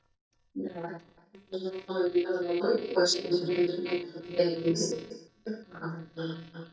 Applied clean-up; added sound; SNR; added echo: neural mask model DeepFilterNet 3.